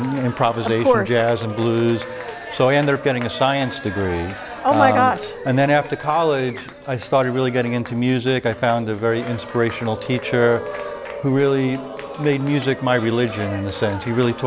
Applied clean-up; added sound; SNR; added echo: none; Cheering; 13 dB; none.